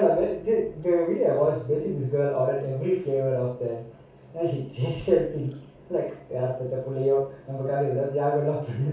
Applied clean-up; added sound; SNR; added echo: none; none; none; reverberation time 0.4 s.